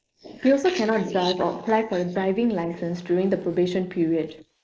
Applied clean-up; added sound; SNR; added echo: neural mask model Resemble Enhance denoiser.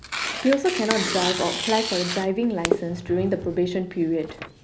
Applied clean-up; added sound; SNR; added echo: none; Tearing; 5 dB; none.